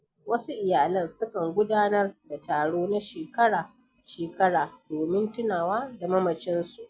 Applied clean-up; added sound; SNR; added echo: none; none; none; none.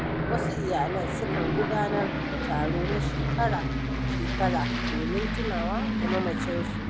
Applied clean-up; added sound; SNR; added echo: none; Aircraft; -4 dB; none.